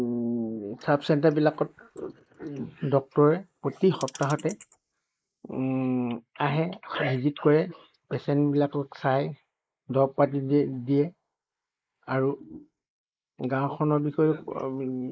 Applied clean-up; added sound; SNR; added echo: neural mask model Resemble Enhance denoiser.